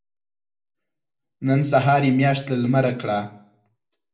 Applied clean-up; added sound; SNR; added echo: none; none; none; reverberation time 0.4 s.